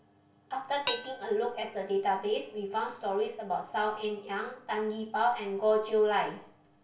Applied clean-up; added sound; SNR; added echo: none; Dishes, pots, and pans; 11 dB; reverberation time 0.3 s.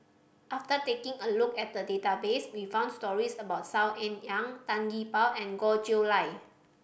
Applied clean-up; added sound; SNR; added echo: none; none; none; none.